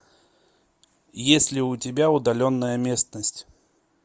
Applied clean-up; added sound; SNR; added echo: none; none; none; none.